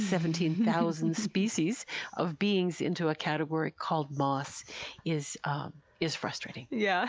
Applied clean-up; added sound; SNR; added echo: none; none; none; none.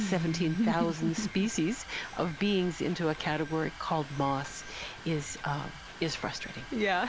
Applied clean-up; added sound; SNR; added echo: none; Mechanisms; 14 dB; none.